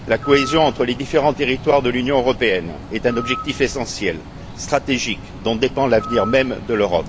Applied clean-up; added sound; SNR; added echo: none; Bird; 12 dB; none.